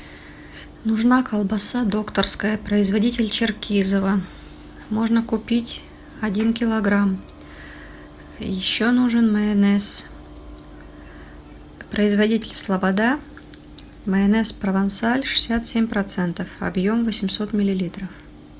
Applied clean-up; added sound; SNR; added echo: none; none; none; none.